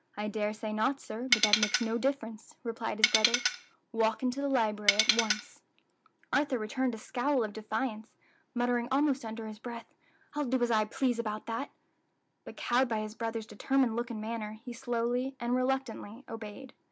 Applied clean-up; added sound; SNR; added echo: none; Tools; -3 dB; none.